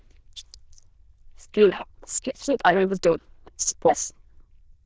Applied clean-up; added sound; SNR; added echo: neural diffusion model UNIVERSE++.